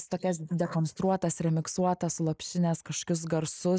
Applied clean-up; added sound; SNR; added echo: neural mask model Resemble Enhance denoiser.